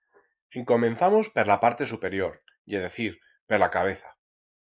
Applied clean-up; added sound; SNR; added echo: neural mask model Resemble Enhance denoiser.